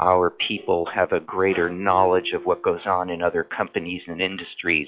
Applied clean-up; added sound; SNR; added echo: classical method log-MMSE.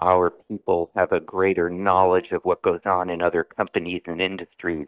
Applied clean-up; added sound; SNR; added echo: neural mask model DeepFilterNet 3.